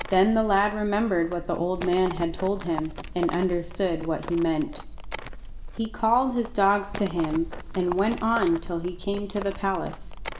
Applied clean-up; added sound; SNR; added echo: none; Livestock, farm animals, working animals; 10 dB; reverberation time 0.6 s.